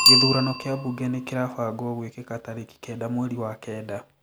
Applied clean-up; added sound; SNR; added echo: none; Bicycle bell; -1 dB; none.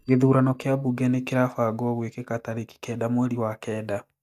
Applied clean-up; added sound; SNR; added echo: neural mask model DeepFilterNet 3.